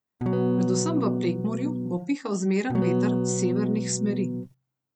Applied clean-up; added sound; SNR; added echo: none; Electric guitar / Strum; -2 dB; none.